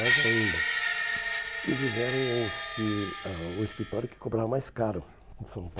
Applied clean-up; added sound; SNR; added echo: none; Screech; -1 dB; none.